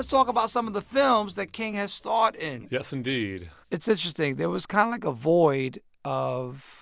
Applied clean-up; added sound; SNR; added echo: none; none; none; none.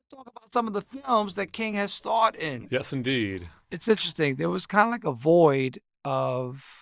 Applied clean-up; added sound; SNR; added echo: neural mask model DeepFilterNet 3.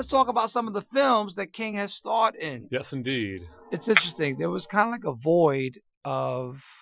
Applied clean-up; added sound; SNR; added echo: classical method Wiener filter.